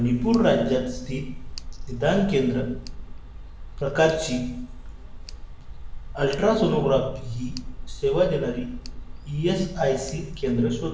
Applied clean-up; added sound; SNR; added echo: none; Tick; 10 dB; reverberation time 0.7 s.